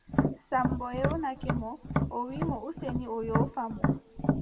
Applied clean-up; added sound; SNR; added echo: none; Tap; -3 dB; reverberation time 1.8 s.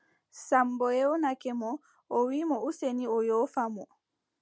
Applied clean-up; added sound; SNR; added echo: none; none; none; none.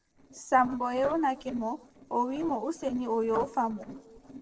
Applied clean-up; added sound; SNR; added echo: neural separator model SepFormer DNS4.